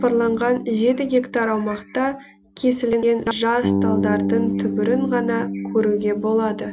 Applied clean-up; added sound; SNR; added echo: none; Bass guitar; 5 dB; none.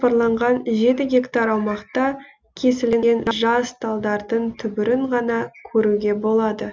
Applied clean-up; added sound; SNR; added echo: none; none; none; none.